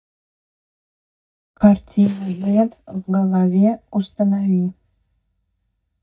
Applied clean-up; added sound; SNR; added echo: neural mask model DeepFilterNet 3.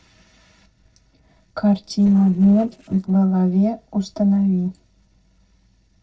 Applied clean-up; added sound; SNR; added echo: neural separator model SepFormer DNS4.